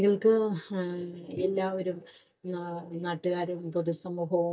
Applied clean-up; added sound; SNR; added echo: neural mask model DeepFilterNet 3.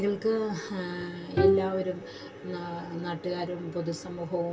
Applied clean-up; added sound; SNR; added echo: none; Bowed string instrument; 1 dB; reverberation time 0.1 s.